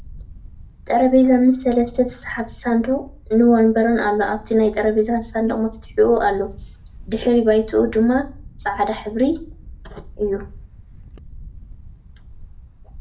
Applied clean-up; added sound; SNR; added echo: none; Wind; 18 dB; reverberation time 0.3 s.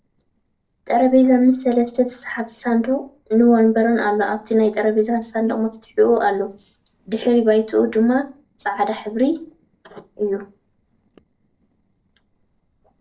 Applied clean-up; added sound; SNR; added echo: neural separator model SepFormer DNS4.